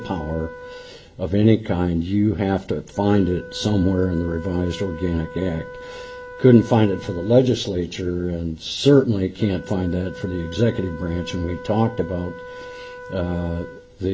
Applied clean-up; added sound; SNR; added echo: none; Wind instrument, woodwind instrument; 17 dB; none.